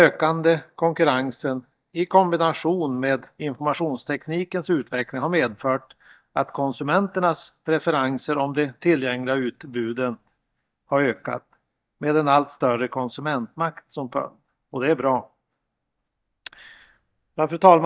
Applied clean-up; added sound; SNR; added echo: neural mask model DeepFilterNet 3.